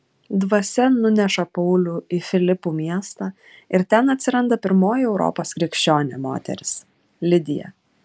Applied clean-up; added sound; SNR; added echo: none; none; none; none.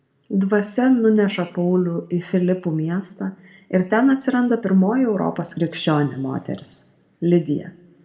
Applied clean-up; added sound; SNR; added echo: none; none; none; reverberation time 0.7 s.